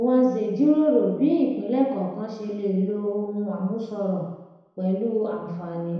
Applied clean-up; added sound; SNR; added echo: none; none; none; reverberation time 0.9 s.